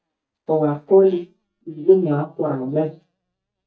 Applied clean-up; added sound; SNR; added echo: neural mask model DeepFilterNet 3.